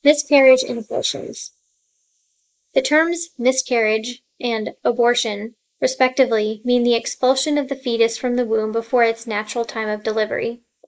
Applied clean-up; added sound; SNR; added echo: neural mask model Resemble Enhance denoiser.